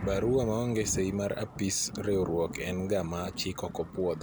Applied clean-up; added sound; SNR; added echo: none; Thunder / Rain; 11 dB; none.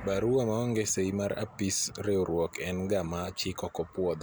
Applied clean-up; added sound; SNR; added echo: none; none; none; none.